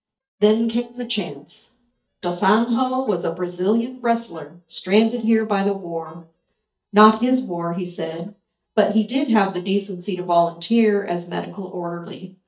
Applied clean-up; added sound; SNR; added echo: neural mask model DeepFilterNet 3.